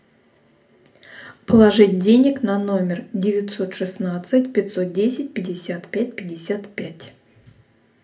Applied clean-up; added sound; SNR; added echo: none; none; none; reverberation time 0.3 s.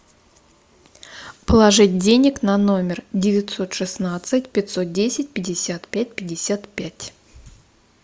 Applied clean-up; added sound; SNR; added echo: none; none; none; none.